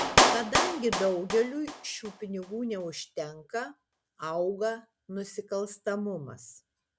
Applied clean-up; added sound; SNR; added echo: none; Clapping; -1 dB; none.